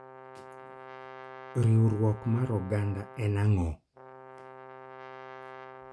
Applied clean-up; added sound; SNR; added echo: none; Brass instrument; 16 dB; none.